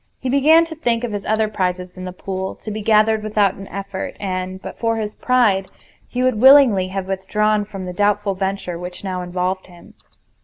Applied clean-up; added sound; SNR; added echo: none; none; none; none.